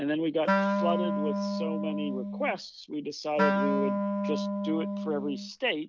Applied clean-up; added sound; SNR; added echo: none; Wind instrument, woodwind instrument; -2 dB; none.